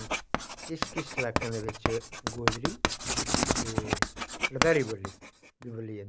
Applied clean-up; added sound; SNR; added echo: none; Writing; -3 dB; none.